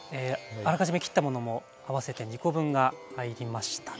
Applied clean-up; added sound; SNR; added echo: none; none; none; none.